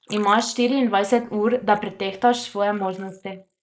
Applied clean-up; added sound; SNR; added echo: neural mask model Resemble Enhance denoiser.